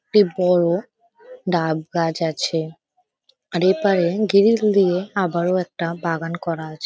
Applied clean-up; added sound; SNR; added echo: none; none; none; none.